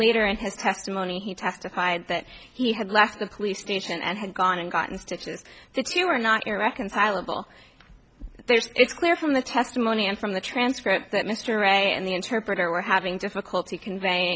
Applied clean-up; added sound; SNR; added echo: none; none; none; none.